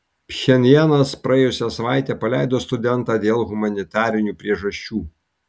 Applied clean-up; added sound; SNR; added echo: none; none; none; none.